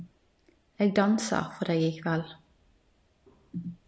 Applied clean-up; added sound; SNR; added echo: none; none; none; none.